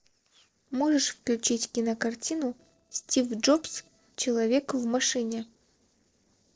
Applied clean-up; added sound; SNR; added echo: neural separator model SepFormer DNS4.